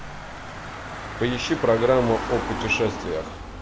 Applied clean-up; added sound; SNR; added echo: none; Engine / Car; 7 dB; none.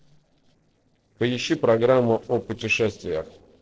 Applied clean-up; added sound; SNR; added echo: neural separator model SepFormer DNS4.